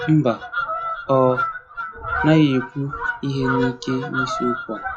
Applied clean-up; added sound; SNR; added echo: classical method log-MMSE.